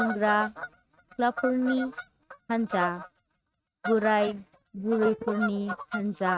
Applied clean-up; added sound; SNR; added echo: neural mask model RNNoise.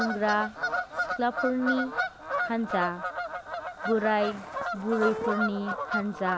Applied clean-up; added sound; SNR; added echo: none; Bird vocalization, bird call, bird song / Fowl; 2 dB; none.